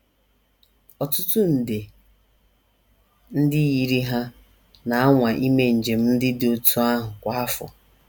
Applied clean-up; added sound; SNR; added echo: none; none; none; none.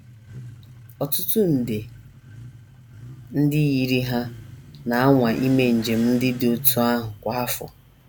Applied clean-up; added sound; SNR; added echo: none; Motorcycle / Accelerating, revving, vroom; 17 dB; none.